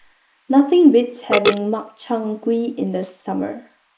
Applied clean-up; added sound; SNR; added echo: neural mask model Resemble Enhance denoiser.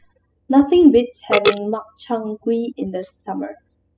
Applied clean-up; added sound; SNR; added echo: classical method spectral subtraction.